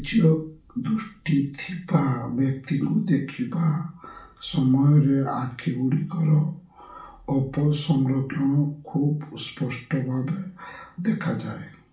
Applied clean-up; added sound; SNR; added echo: none; none; none; reverberation time 0.4 s.